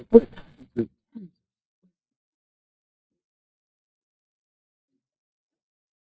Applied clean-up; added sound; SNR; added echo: neural mask model DeepFilterNet 3.